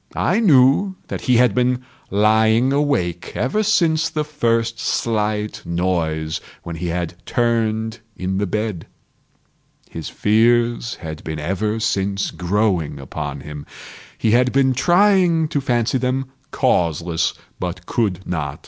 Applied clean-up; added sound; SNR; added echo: none; none; none; none.